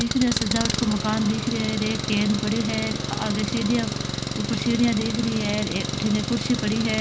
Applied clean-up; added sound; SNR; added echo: none; Engine; 3 dB; none.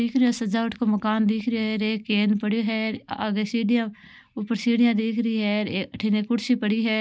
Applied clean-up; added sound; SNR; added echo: none; none; none; none.